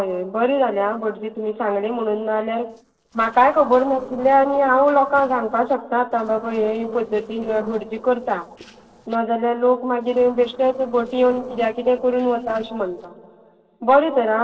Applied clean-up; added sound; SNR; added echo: neural separator model SepFormer DNS4.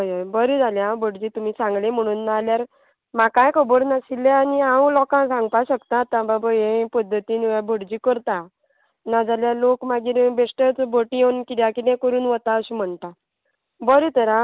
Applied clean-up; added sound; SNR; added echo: none; none; none; none.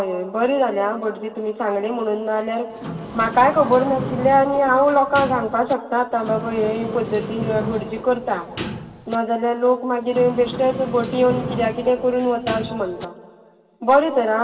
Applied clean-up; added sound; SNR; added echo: none; Sliding door; 10 dB; reverberation time 2.0 s.